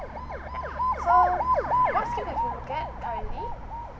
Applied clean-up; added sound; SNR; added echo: none; Alarm; -4 dB; none.